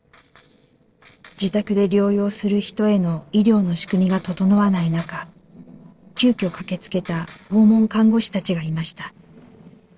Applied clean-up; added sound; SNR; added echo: neural separator model SepFormer DNS4.